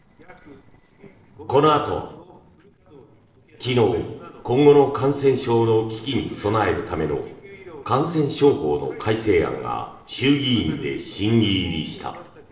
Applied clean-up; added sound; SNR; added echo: neural separator model SepFormer DNS4.